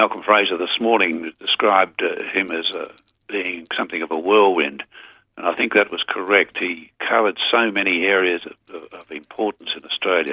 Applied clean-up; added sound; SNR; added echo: none; Chime; 4 dB; none.